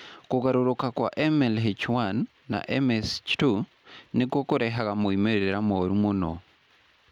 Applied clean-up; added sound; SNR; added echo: none; none; none; none.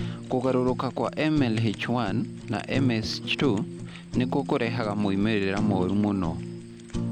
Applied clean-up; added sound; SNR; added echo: none; Fire; 7 dB; none.